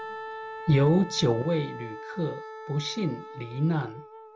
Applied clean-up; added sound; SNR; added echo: none; Wind instrument, woodwind instrument; 12 dB; none.